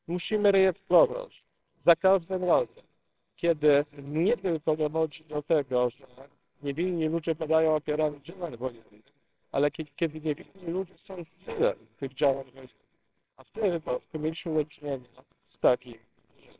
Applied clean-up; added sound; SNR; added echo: neural separator model SepFormer WHAMR!.